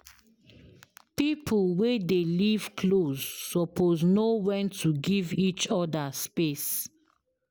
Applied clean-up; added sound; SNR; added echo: none; none; none; none.